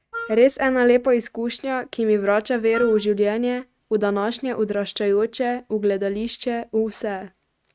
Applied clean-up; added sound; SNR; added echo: neural mask model RNNoise.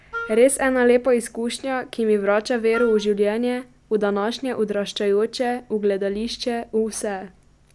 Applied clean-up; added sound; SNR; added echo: none; Wind instrument, woodwind instrument; 13 dB; none.